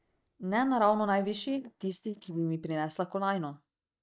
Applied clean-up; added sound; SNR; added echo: neural mask model DeepFilterNet 3.